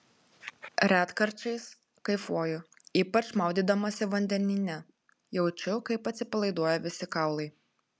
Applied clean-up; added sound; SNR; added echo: none; none; none; none.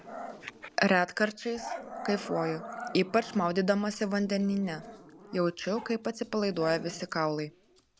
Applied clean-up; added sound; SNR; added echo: none; Growling; 14 dB; none.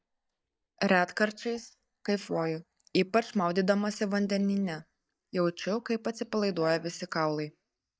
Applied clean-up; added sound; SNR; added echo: neural mask model DeepFilterNet 3.